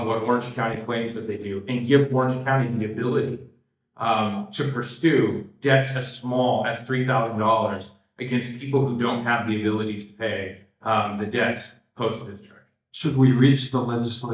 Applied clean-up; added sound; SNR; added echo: neural mask model DeepFilterNet 3.